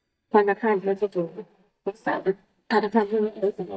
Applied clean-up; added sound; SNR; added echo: neural mask model DeepFilterNet 3.